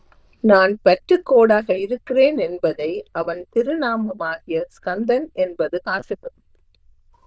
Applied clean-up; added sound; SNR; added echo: neural diffusion model UNIVERSE++.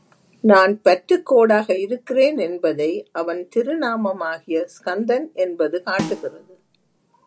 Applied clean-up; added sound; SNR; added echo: none; Snare drum; 11 dB; none.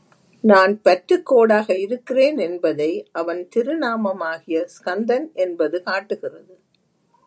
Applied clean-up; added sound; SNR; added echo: none; none; none; none.